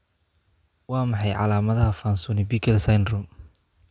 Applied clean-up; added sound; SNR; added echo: none; none; none; none.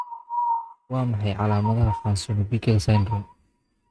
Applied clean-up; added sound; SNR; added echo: neural mask model RNNoise.